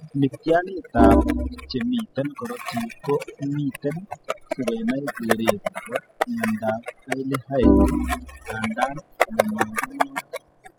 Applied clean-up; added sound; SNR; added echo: classical method spectral subtraction.